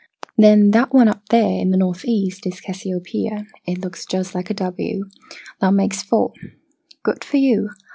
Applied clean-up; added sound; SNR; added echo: none; none; none; none.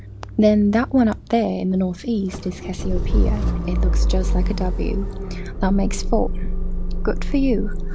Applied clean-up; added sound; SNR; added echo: none; Idling / Engine starting / Motor vehicle (road); 0 dB; none.